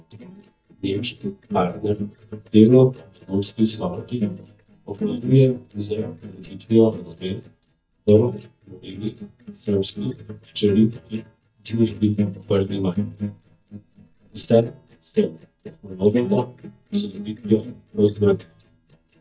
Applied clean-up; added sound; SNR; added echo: neural mask model DeepFilterNet 3.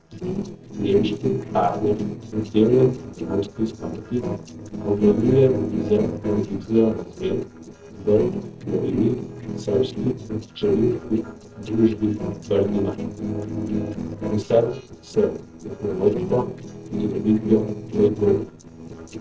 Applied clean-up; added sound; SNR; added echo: neural separator model SepFormer DNS4.